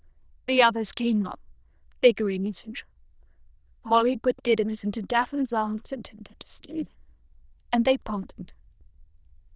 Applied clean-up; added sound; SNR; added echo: neural diffusion model UNIVERSE++.